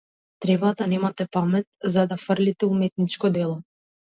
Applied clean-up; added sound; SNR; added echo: none; none; none; none.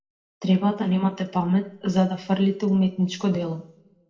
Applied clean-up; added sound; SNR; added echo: none; none; none; reverberation time 0.6 s.